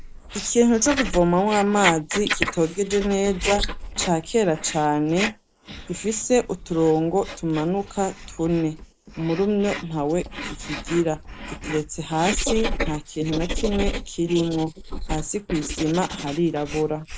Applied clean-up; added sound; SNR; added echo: neural mask model Resemble Enhance denoiser.